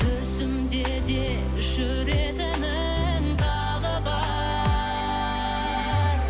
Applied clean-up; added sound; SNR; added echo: none; none; none; none.